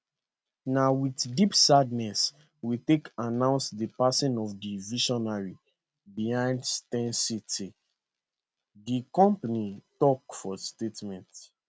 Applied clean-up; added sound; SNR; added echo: none; none; none; none.